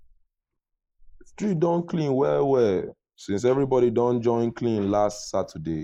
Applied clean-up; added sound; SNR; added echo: neural mask model Resemble Enhance denoiser.